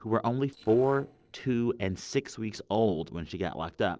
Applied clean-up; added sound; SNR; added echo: neural separator model SepFormer DNS4.